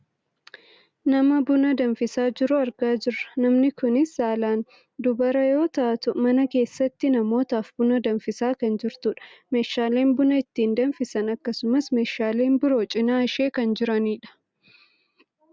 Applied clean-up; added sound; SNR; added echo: none; none; none; none.